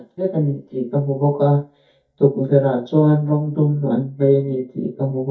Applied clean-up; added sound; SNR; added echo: neural mask model DeepFilterNet 3.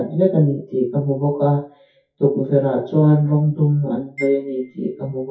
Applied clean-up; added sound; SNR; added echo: classical method WPE with log-MMSE.